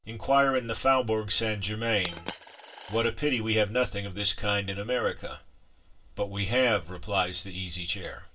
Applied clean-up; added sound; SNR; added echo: none; Coin (dropping); 13 dB; reverberation time 0.2 s.